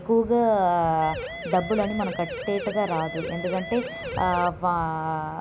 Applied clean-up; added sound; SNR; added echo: none; Siren; 9 dB; none.